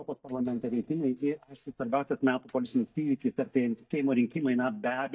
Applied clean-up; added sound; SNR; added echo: neural mask model DeepFilterNet 3.